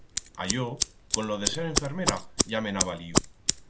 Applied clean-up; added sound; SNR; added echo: none; Scissors; -3 dB; none.